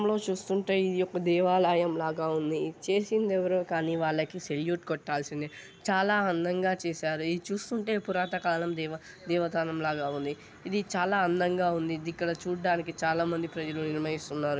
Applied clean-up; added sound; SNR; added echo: none; none; none; none.